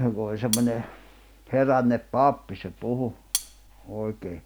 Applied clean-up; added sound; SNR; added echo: none; Cutlery, silverware; 7 dB; none.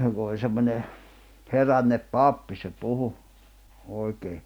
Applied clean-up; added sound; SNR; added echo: none; none; none; none.